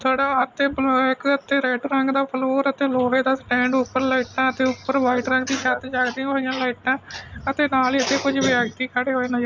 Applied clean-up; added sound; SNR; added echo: none; none; none; none.